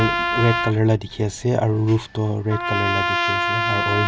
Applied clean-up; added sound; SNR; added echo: none; Trumpet; 2 dB; none.